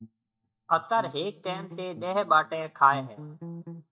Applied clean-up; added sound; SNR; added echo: neural mask model DeepFilterNet 3.